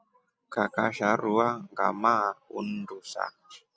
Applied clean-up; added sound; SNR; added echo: none; none; none; none.